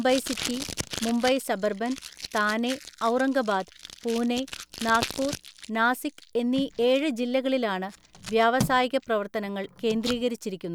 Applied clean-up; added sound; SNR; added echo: none; Packing tape, duct tape; 12 dB; none.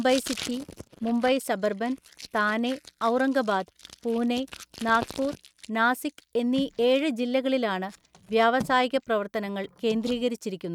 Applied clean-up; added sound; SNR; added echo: neural mask model RNNoise.